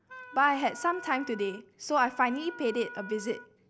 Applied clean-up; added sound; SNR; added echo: none; Wind instrument, woodwind instrument; 15 dB; none.